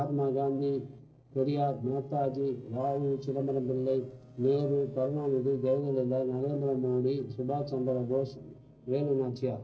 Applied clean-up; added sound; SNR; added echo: neural separator model SepFormer DNS4.